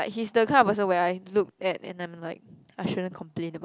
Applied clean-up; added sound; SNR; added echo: none; none; none; none.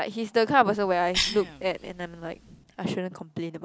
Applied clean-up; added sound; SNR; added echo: none; Cough; 9 dB; none.